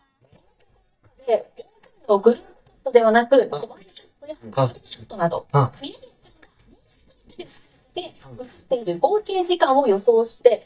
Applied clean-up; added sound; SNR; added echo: neural mask model DeepFilterNet 3.